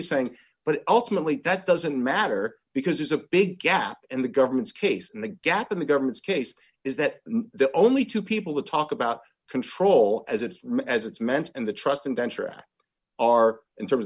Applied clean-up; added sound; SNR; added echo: none; none; none; none.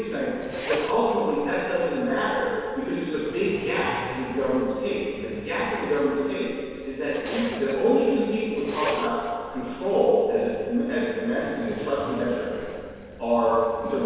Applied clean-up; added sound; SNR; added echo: none; Zipper (clothing); 14 dB; reverberation time 1.9 s.